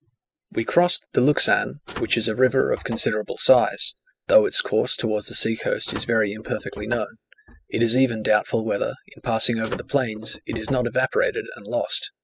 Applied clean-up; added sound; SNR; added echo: classical method spectral subtraction.